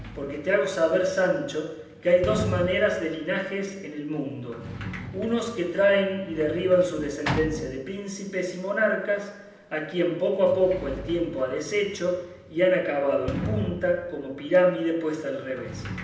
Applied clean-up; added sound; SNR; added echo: none; Sliding door; 12 dB; reverberation time 0.9 s.